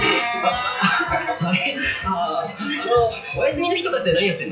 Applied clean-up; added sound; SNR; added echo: classical method WPE with log-MMSE.